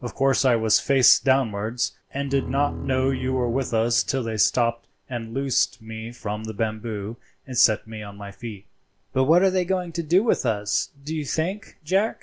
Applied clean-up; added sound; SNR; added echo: none; Bowed string instrument; 9 dB; none.